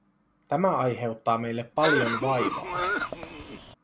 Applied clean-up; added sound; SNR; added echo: none; Cough; 1 dB; none.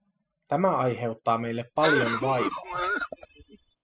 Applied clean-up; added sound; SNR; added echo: classical method spectral subtraction.